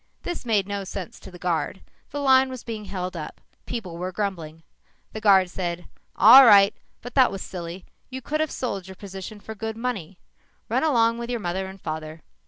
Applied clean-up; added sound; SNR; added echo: none; none; none; none.